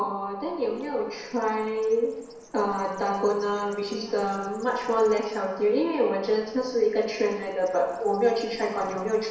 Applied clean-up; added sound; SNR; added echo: neural separator model SepFormer DNS4.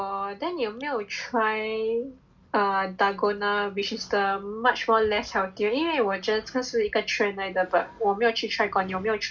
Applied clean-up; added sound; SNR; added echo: none; none; none; none.